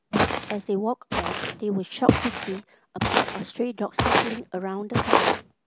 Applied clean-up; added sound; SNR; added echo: none; Walk, footsteps; -5 dB; none.